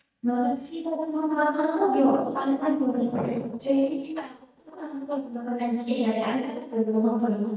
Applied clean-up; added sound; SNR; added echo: neural mask model DeepFilterNet 3.